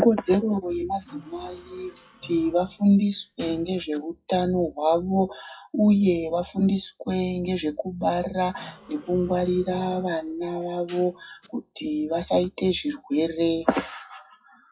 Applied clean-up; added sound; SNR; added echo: classical method WPE with log-MMSE.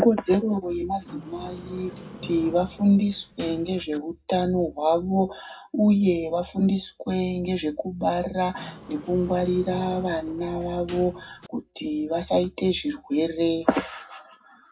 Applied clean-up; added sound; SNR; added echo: none; Sliding door; 16 dB; reverberation time 0.3 s.